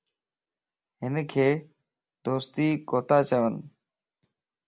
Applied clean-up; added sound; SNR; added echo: none; none; none; none.